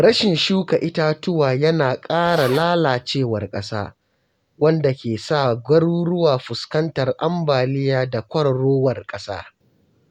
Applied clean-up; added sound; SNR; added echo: none; Zipper (clothing); 15 dB; none.